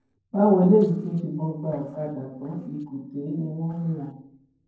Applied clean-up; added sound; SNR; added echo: neural separator model SepFormer DNS4.